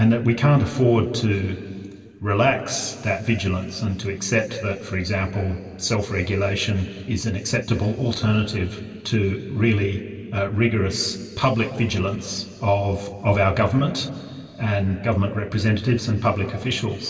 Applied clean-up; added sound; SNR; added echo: none; none; none; reverberation time 2.6 s.